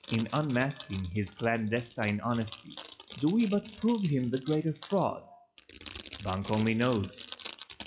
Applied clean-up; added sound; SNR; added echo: classical method WPE with log-MMSE.